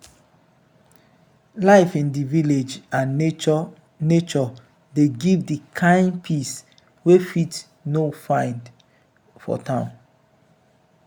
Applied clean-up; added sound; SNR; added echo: none; none; none; none.